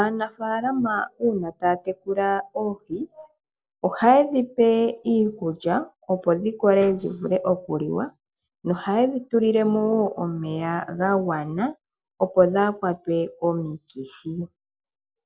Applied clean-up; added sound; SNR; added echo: neural separator model SepFormer DNS4.